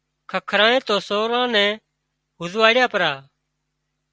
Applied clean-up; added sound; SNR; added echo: none; none; none; none.